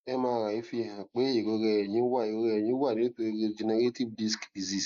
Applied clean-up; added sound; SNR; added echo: neural mask model Resemble Enhance denoiser.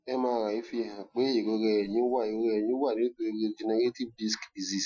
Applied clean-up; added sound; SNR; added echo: classical method Wiener filter.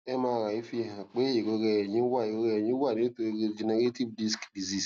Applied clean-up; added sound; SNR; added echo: none; none; none; none.